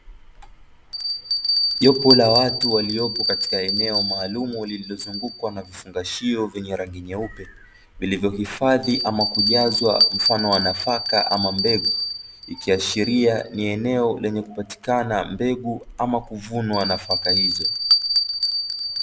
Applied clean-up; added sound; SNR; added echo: none; Bell; 2 dB; none.